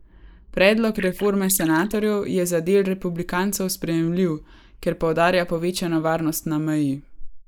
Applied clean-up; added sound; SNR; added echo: neural mask model Resemble Enhance denoiser.